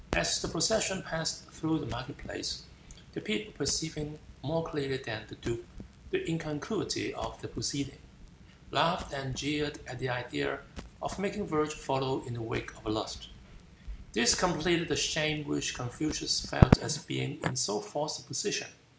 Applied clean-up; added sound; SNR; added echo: none; Crackle; 5 dB; none.